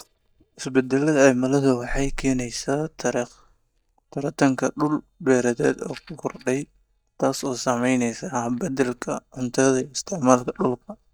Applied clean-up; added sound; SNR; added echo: neural mask model DeepFilterNet 3.